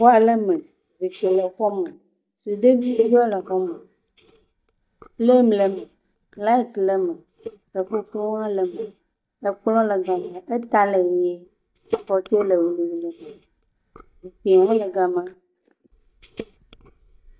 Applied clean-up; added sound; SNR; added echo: neural mask model DeepFilterNet 3.